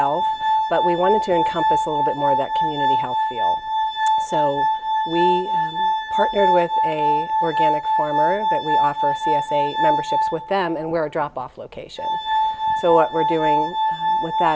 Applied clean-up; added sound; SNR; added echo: none; Glass; -3 dB; none.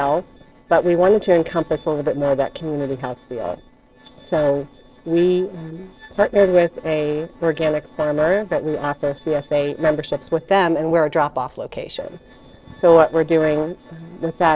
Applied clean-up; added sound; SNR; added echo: neural separator model SepFormer DNS4.